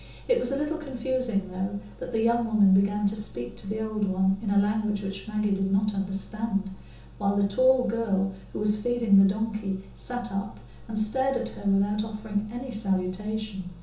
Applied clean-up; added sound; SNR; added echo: none; none; none; reverberation time 0.6 s.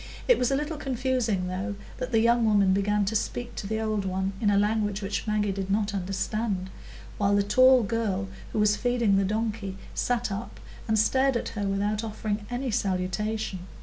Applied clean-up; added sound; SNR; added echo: none; none; none; none.